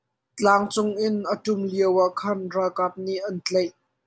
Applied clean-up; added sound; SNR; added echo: none; none; none; none.